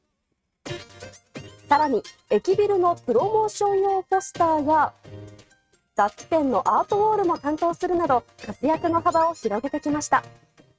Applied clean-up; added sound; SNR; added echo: neural mask model RNNoise.